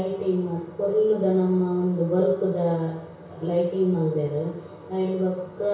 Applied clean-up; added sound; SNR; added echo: none; none; none; reverberation time 0.6 s.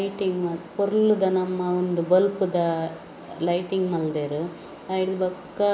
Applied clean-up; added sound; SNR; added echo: none; none; none; none.